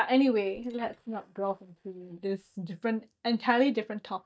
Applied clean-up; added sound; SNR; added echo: neural mask model DeepFilterNet 3.